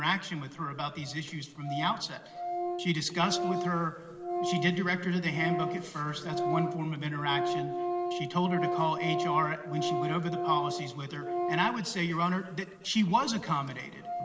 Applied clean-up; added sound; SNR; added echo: none; Organ; 3 dB; reverberation time 2.1 s.